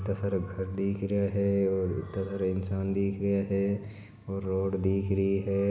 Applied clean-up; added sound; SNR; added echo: none; none; none; none.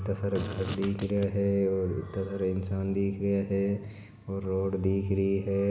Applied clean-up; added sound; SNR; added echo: none; Fart; 10 dB; none.